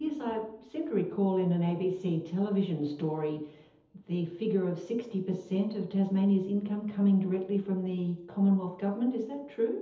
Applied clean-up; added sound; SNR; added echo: none; none; none; reverberation time 0.8 s.